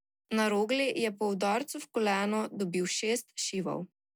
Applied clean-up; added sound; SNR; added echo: none; none; none; none.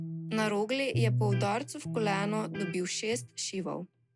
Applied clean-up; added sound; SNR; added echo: none; Electric guitar; 3 dB; none.